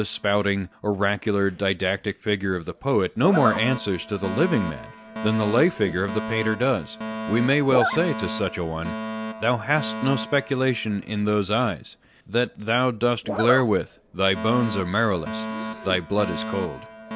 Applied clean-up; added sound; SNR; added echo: none; Alarm + Zipper (clothing); 9 dB; none.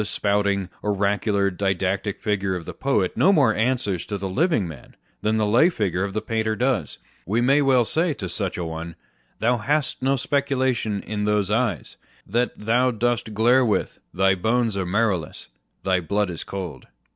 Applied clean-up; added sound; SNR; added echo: none; none; none; none.